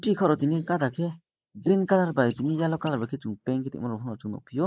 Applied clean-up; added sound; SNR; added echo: neural mask model Resemble Enhance denoiser.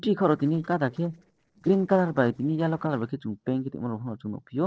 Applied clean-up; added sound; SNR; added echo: neural separator model SepFormer DNS4.